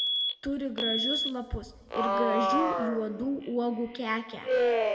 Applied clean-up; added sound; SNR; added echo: none; Alarm; -2 dB; reverberation time 1.4 s.